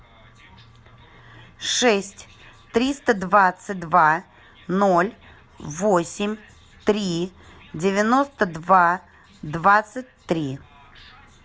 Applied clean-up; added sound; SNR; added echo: none; none; none; none.